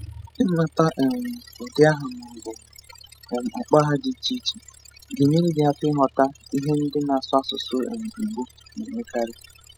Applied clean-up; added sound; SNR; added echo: classical method spectral subtraction.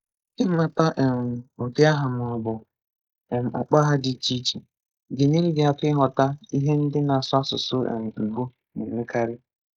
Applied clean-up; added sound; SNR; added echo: neural mask model Resemble Enhance denoiser.